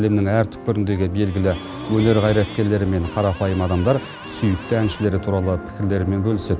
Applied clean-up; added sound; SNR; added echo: none; Piano; 18 dB; none.